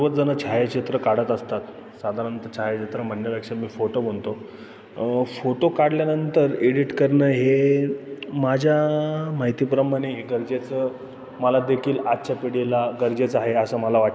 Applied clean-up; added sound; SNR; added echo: none; none; none; none.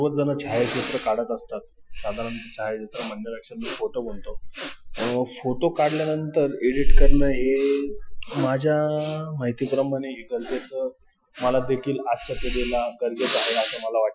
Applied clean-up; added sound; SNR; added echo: classical method Wiener filter.